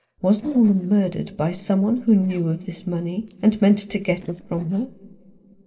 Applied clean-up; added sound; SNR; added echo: neural separator model SepFormer DNS4.